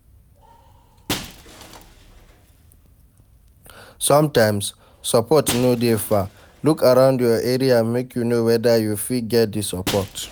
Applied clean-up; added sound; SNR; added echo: none; Shatter; 17 dB; none.